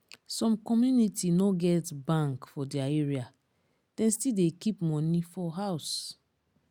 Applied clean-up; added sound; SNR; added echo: none; none; none; none.